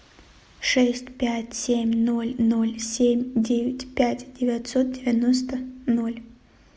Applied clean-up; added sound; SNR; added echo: none; none; none; none.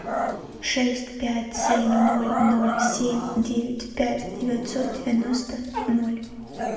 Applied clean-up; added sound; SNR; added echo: none; Growling; 4 dB; reverberation time 1.2 s.